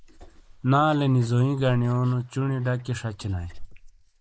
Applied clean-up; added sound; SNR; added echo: neural mask model Resemble Enhance denoiser.